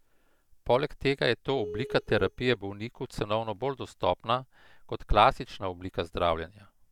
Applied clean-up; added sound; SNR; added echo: neural mask model DeepFilterNet 3.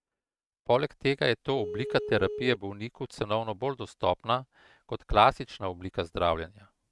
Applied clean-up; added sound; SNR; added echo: neural mask model RNNoise.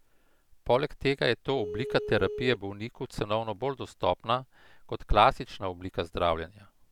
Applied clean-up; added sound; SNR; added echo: none; Telephone; 6 dB; none.